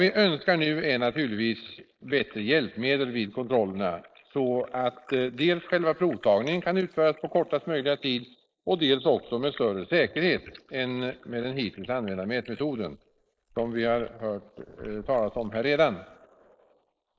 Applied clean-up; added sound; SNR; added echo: neural mask model Resemble Enhance denoiser.